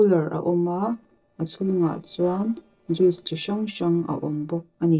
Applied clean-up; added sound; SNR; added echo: neural separator model SepFormer DNS4.